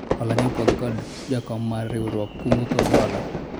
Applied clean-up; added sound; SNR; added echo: none; Fire / Fireworks; -1 dB; none.